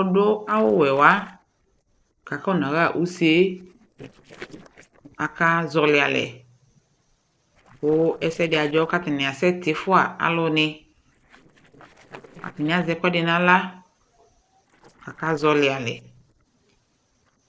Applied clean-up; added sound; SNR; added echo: neural separator model SepFormer DNS4.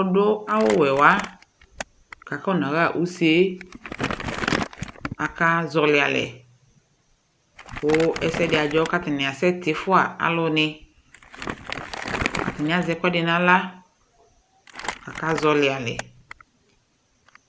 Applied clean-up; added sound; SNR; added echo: none; Crumpling, crinkling; 11 dB; none.